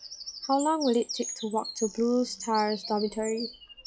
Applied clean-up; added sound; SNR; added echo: classical method log-MMSE.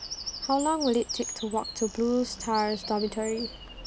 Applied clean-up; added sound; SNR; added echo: none; Bird vocalization, bird call, bird song; 9 dB; none.